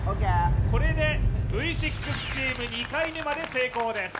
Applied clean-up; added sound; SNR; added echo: none; none; none; none.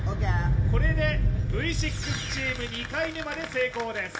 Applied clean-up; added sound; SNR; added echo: none; none; none; reverberation time 2.4 s.